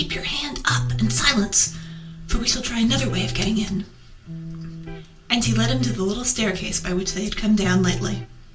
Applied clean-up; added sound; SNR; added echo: none; Electric guitar; 7 dB; reverberation time 0.3 s.